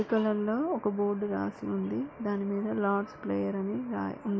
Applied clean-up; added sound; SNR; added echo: none; none; none; none.